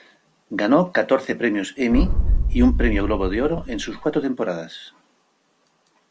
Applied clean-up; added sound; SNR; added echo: none; Boom; -2 dB; none.